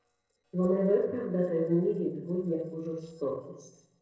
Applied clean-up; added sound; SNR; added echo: neural separator model SepFormer DNS4.